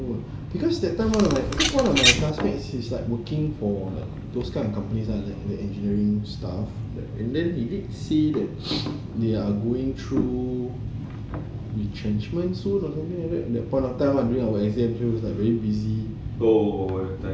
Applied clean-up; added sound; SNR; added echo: none; Bird vocalization, bird call, bird song; -2 dB; none.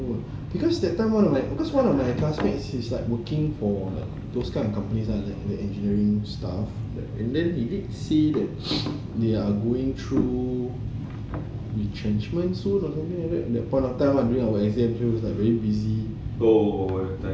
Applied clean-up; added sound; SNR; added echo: none; none; none; none.